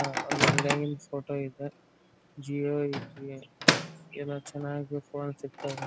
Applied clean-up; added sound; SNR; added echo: none; Microwave oven; -2 dB; none.